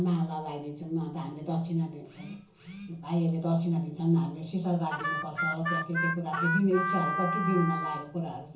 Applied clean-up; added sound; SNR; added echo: none; Harmonica; 2 dB; reverberation time 0.7 s.